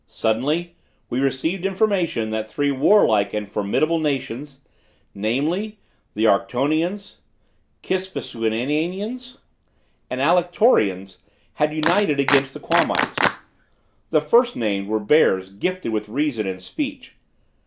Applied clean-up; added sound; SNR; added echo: none; Clapping; 2 dB; none.